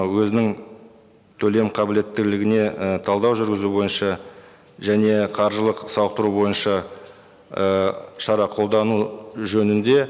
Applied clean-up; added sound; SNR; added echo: none; none; none; none.